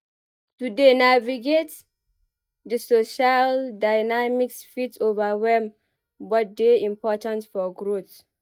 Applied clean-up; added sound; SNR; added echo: neural mask model DeepFilterNet 3.